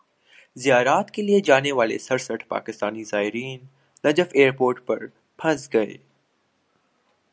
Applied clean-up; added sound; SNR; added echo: none; none; none; none.